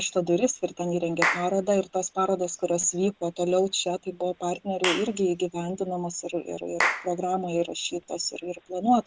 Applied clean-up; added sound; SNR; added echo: none; Clapping / Chirp, tweet; 9 dB; none.